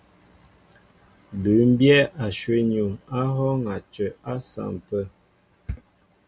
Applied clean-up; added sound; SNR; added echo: none; none; none; none.